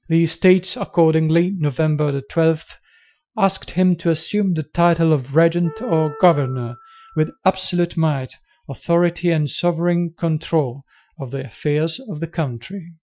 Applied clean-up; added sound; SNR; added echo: classical method Wiener filter.